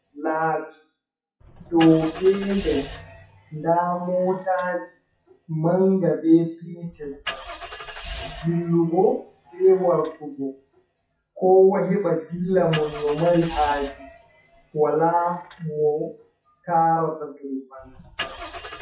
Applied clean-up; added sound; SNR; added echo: classical method WPE with log-MMSE.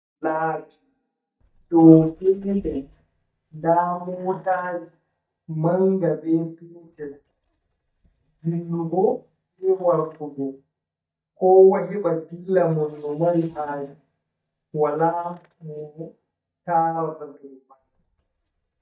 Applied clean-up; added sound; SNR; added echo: neural mask model DeepFilterNet 3.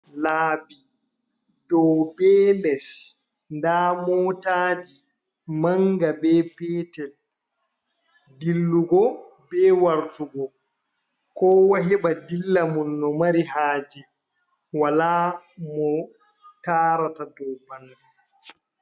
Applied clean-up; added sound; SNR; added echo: none; none; none; none.